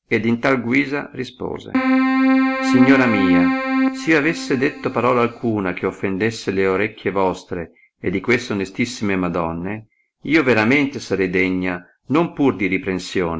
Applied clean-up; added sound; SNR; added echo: none; Keyboard (musical); -2 dB; none.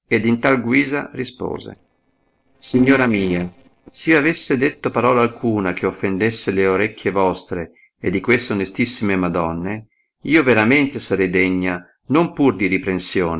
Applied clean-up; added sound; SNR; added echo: neural separator model SepFormer DNS4.